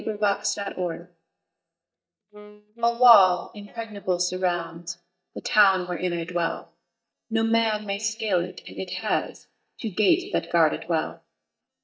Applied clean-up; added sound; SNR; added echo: neural mask model DeepFilterNet 3.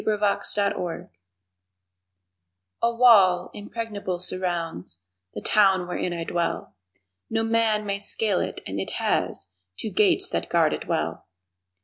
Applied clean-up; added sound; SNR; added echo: none; none; none; none.